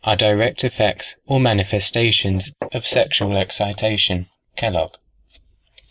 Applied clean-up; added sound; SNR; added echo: neural mask model Resemble Enhance denoiser.